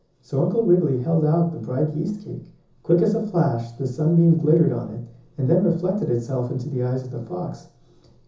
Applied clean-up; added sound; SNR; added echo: none; none; none; reverberation time 0.6 s.